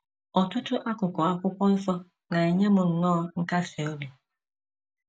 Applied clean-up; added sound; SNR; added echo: none; none; none; none.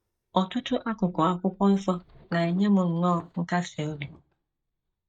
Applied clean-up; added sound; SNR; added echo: neural mask model DeepFilterNet 3.